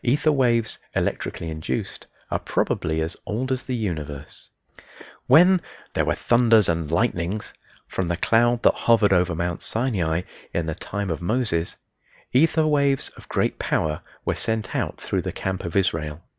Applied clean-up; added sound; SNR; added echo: none; none; none; none.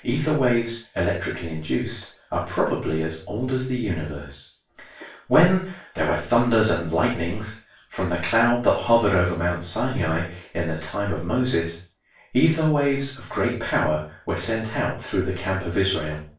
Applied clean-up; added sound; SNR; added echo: none; none; none; reverberation time 0.3 s.